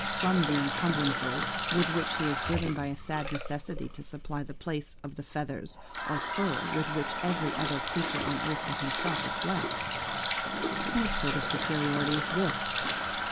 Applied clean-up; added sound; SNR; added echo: none; Water tap, faucet; -1 dB; none.